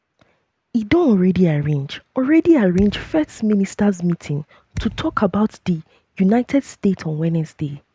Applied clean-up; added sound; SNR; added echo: none; Thump, thud; 15 dB; none.